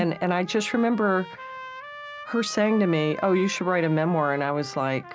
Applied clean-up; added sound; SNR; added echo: none; Trumpet; 16 dB; none.